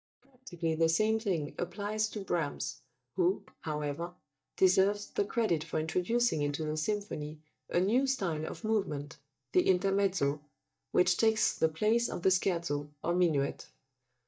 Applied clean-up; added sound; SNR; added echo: neural mask model DeepFilterNet 3.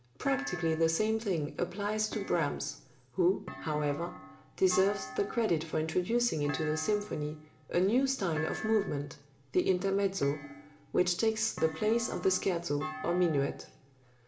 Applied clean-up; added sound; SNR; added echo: none; Thump, thud; 14 dB; reverberation time 0.5 s.